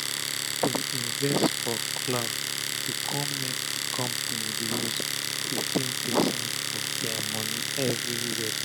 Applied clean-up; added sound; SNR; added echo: none; Domestic sounds, home sounds; -3 dB; none.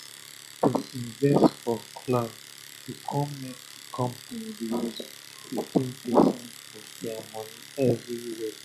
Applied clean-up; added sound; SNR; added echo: classical method log-MMSE.